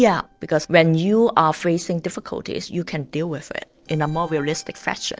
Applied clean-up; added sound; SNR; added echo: neural separator model SepFormer DNS4.